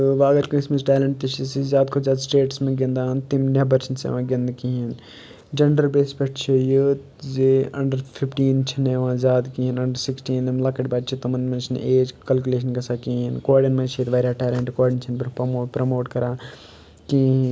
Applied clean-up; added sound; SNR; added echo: none; none; none; none.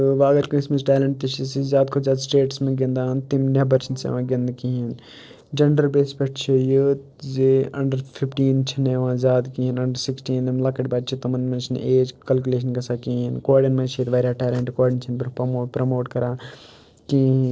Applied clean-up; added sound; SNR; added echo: neural separator model SepFormer DNS4.